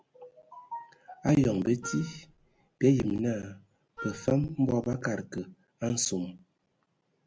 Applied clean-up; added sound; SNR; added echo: none; Wind instrument, woodwind instrument; 15 dB; none.